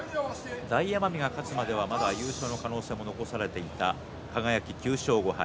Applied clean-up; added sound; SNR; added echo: none; none; none; none.